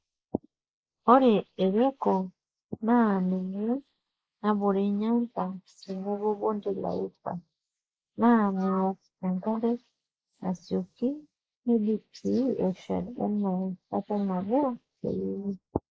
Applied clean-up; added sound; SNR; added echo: neural mask model Resemble Enhance denoiser.